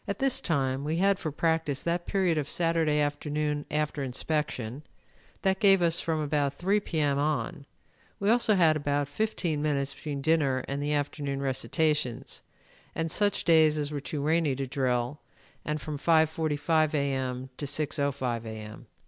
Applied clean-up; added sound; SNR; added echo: none; none; none; none.